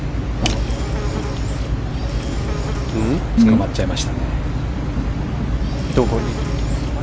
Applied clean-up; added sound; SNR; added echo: none; Insect + Thunder; 14 dB; none.